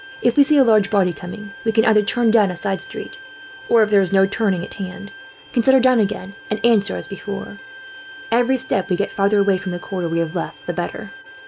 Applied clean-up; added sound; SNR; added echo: none; Bowed string instrument; 18 dB; none.